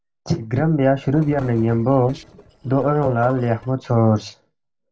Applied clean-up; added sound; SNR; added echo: neural separator model SepFormer DNS4.